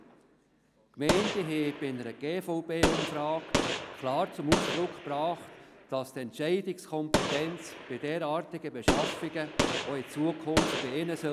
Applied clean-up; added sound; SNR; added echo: none; Gunshot, gunfire; 1 dB; none.